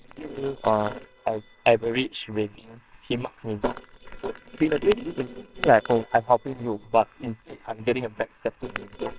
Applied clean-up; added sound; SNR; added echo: neural separator model SepFormer WHAMR!.